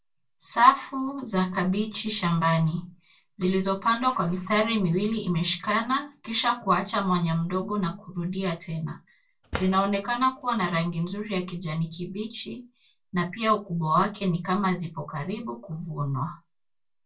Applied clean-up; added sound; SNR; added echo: none; Drawer open or close; 12 dB; reverberation time 0.2 s.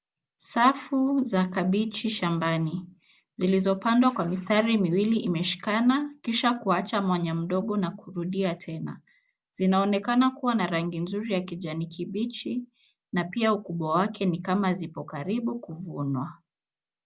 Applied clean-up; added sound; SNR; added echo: none; none; none; none.